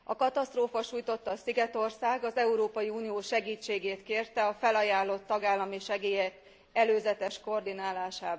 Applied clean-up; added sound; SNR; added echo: none; none; none; none.